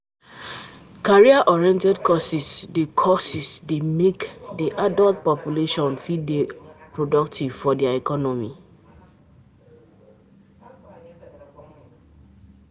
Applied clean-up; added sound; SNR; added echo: none; none; none; none.